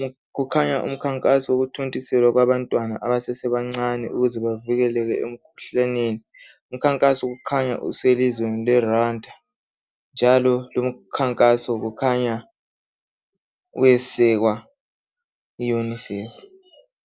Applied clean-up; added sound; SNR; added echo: none; none; none; none.